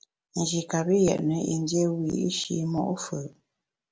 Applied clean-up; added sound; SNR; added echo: none; none; none; none.